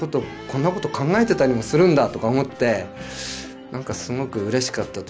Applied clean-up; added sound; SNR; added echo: none; none; none; none.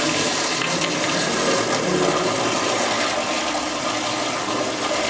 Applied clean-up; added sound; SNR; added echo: none; Toilet flush; -4 dB; reverberation time 2.2 s.